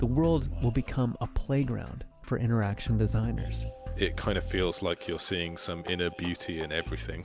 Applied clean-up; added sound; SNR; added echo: none; none; none; none.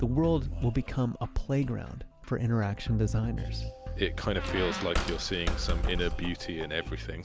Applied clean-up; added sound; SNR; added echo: none; Squeak; 2 dB; none.